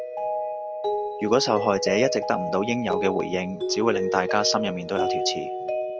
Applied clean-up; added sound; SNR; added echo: none; Mallet percussion; 2 dB; none.